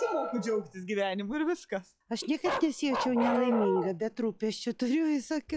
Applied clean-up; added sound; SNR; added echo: classical method log-MMSE.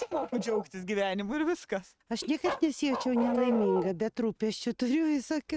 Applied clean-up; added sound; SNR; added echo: neural mask model RNNoise.